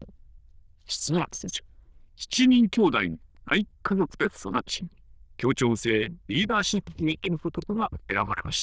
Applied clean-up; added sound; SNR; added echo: neural diffusion model UNIVERSE++.